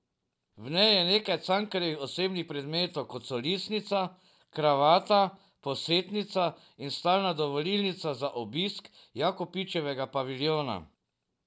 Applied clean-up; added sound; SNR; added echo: none; none; none; none.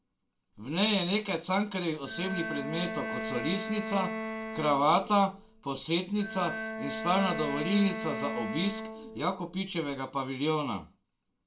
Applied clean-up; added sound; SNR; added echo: none; Bowed string instrument; 7 dB; reverberation time 0.2 s.